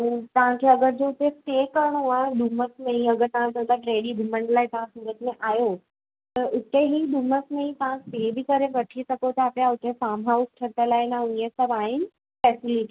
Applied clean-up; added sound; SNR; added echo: none; none; none; none.